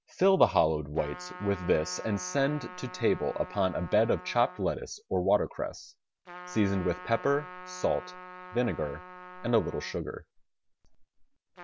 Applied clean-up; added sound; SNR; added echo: none; Trumpet; 16 dB; none.